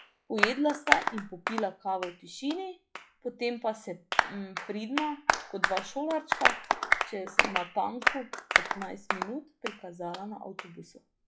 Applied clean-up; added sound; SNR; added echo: classical method log-MMSE.